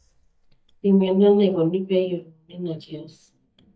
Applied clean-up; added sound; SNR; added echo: neural mask model DeepFilterNet 3.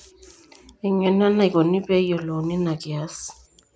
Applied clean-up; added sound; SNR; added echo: none; none; none; none.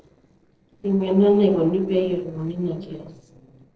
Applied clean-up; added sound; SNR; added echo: neural separator model SepFormer DNS4.